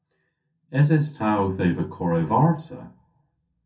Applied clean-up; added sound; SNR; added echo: none; none; none; reverberation time 0.3 s.